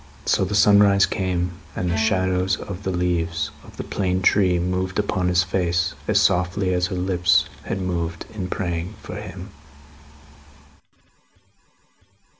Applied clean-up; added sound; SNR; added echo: none; Bowed string instrument; 16 dB; none.